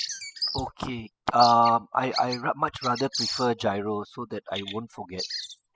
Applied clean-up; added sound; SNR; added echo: classical method spectral subtraction.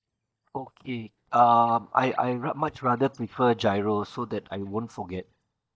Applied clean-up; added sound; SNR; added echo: neural mask model DeepFilterNet 3.